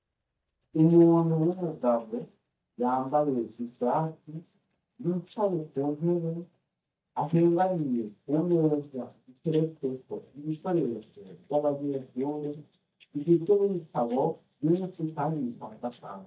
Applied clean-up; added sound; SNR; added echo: neural mask model DeepFilterNet 3.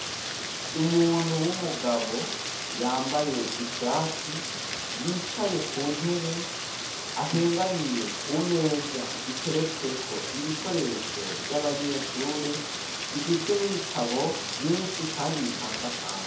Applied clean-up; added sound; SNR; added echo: none; Rain; 4 dB; reverberation time 0.6 s.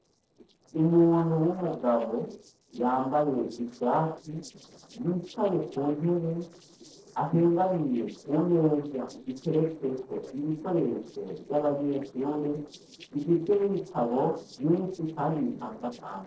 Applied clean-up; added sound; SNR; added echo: neural separator model SepFormer DNS4.